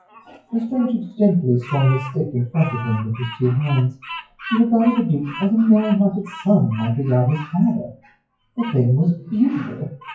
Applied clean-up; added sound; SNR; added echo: classical method WPE with log-MMSE.